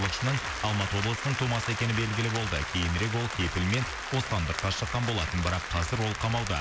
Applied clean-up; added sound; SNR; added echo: none; Applause; 6 dB; none.